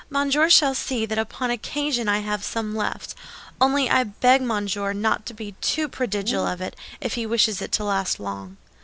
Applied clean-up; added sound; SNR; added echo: none; Bird; 18 dB; none.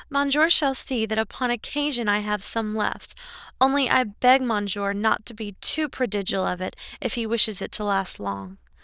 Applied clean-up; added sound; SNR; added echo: neural diffusion model UNIVERSE++.